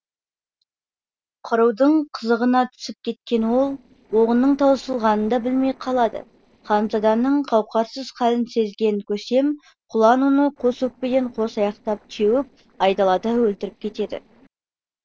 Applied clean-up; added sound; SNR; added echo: neural separator model SepFormer DNS4.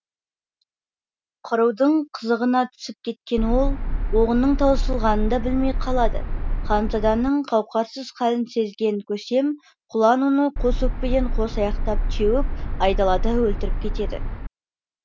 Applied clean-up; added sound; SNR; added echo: none; Car; -1 dB; none.